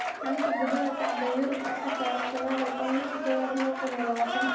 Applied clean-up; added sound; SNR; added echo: none; Applause / Cheering; 2 dB; reverberation time 0.8 s.